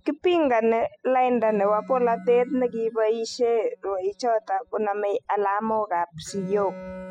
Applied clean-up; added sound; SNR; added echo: classical method spectral subtraction.